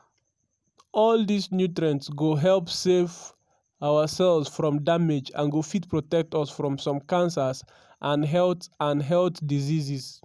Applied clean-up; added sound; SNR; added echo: none; none; none; none.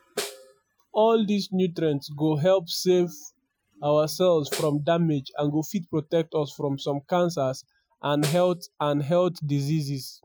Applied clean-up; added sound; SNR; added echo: classical method Wiener filter.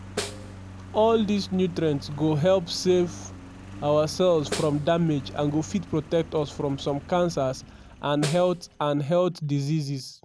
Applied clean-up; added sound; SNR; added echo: none; Engine + Snare drum; 14 dB; none.